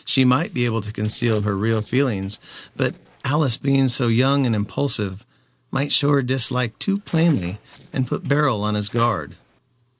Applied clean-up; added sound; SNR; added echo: neural separator model SepFormer DNS4.